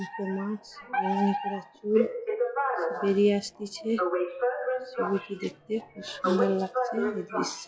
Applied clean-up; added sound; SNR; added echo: classical method log-MMSE.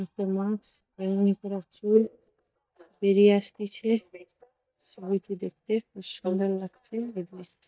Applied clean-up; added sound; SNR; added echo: neural mask model DeepFilterNet 3.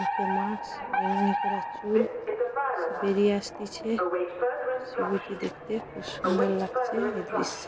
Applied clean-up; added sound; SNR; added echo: none; Alarm; -1 dB; none.